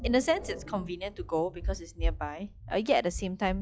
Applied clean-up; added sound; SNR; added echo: classical method log-MMSE.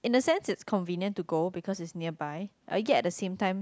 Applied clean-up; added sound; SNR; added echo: none; none; none; none.